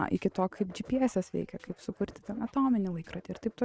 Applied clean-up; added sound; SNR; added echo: neural mask model RNNoise.